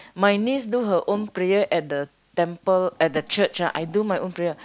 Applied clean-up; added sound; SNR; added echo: none; none; none; none.